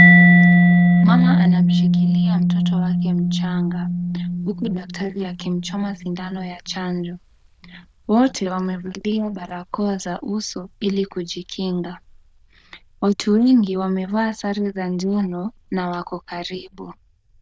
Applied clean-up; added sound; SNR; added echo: neural diffusion model UNIVERSE++.